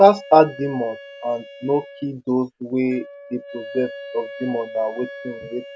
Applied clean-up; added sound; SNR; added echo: none; Wind instrument, woodwind instrument; 16 dB; none.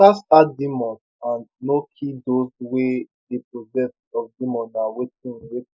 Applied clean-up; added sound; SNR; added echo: neural mask model Resemble Enhance denoiser.